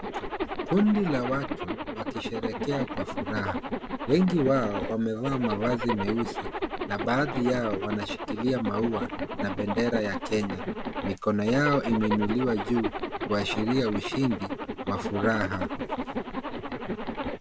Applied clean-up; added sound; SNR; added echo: none; Zipper (clothing); 4 dB; none.